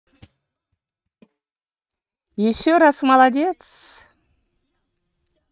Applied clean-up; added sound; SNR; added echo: neural mask model RNNoise.